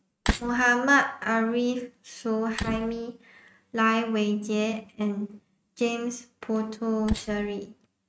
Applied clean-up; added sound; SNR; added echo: neural mask model RNNoise.